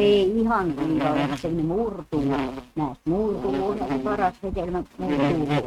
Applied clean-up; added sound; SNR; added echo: neural mask model RNNoise.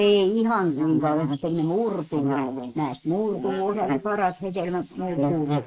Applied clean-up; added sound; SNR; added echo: neural mask model Resemble Enhance denoiser.